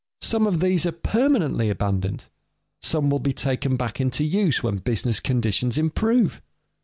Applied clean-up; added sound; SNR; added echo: none; none; none; none.